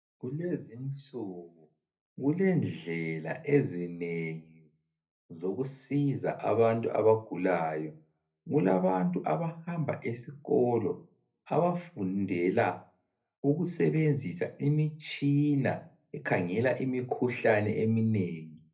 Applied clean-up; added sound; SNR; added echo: none; none; none; reverberation time 0.3 s.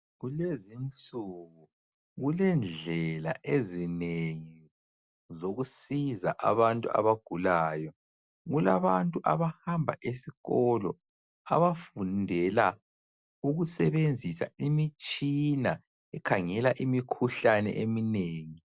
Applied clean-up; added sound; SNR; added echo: none; none; none; none.